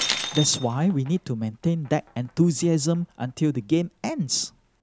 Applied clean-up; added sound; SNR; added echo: none; Shatter; 12 dB; none.